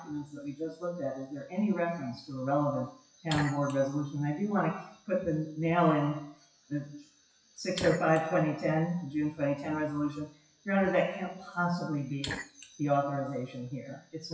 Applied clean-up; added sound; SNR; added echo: classical method WPE with log-MMSE.